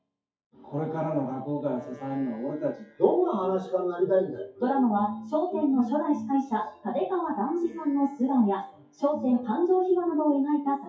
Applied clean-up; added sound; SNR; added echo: classical method WPE with log-MMSE.